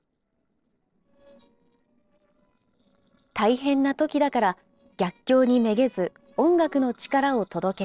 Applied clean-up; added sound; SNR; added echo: neural separator model SepFormer DNS4.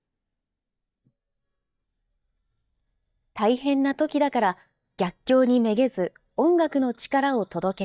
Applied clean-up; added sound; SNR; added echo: neural mask model DeepFilterNet 3.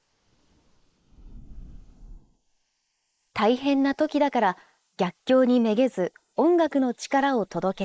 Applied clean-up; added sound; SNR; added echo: neural mask model Resemble Enhance denoiser.